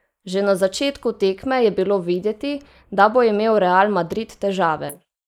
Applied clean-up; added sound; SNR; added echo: neural mask model Resemble Enhance denoiser.